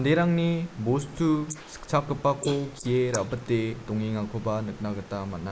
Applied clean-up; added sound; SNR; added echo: neural mask model Resemble Enhance denoiser.